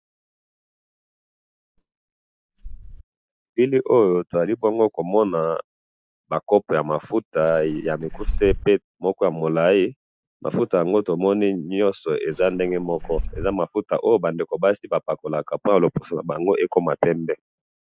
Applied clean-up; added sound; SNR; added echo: neural mask model DeepFilterNet 3.